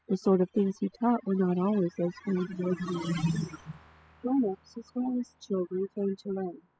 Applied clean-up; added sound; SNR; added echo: classical method spectral subtraction.